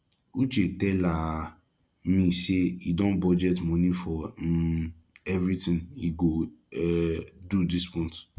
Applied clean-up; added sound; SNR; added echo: none; none; none; none.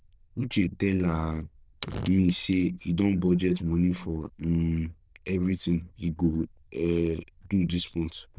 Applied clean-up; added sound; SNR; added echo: neural diffusion model UNIVERSE++.